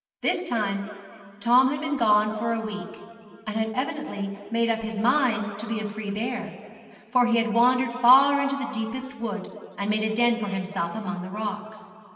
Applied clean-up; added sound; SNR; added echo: none; none; none; reverberation time 2.3 s.